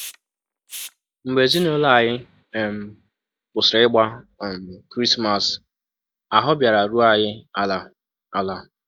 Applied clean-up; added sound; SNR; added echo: neural mask model DeepFilterNet 3.